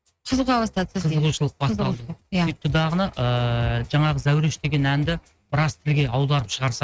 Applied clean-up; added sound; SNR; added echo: neural mask model RNNoise.